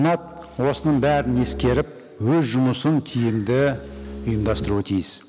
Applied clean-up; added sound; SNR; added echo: none; Bowed string instrument; 12 dB; none.